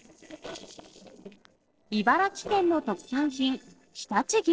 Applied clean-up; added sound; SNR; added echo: neural separator model SepFormer DNS4.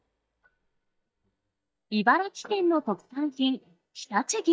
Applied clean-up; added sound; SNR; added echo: neural mask model DeepFilterNet 3.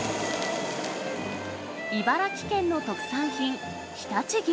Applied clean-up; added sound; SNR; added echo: none; none; none; none.